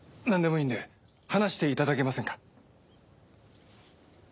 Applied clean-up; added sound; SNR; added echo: none; none; none; none.